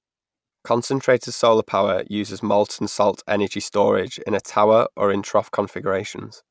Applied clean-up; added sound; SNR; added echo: none; none; none; none.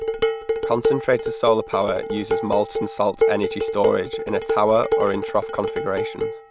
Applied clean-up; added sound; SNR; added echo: none; Dishes, pots, and pans; 1 dB; none.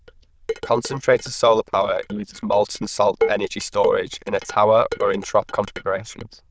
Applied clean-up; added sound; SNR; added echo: neural diffusion model UNIVERSE++.